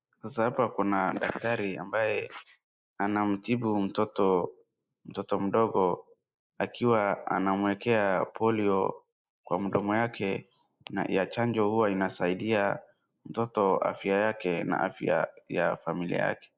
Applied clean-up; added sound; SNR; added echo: neural mask model Resemble Enhance denoiser.